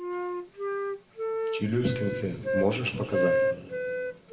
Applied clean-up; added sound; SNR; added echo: none; Wind instrument, woodwind instrument; -2 dB; reverberation time 1.8 s.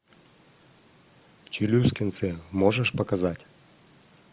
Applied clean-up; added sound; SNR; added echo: none; none; none; none.